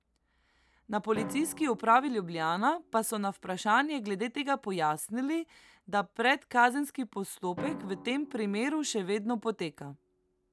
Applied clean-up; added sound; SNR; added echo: none; Drum; 18 dB; none.